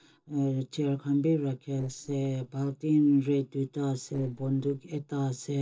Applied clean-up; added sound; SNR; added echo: neural separator model SepFormer DNS4.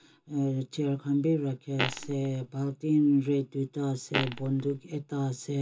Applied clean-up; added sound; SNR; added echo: none; Fart; 6 dB; reverberation time 0.2 s.